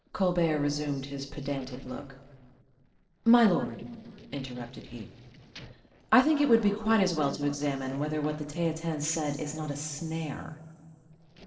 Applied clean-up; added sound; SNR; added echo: neural separator model SepFormer DNS4.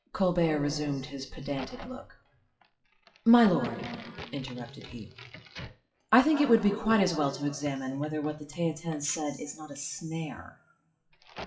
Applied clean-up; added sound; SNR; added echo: classical method WPE with log-MMSE.